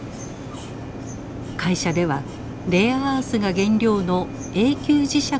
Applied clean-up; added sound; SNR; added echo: none; none; none; none.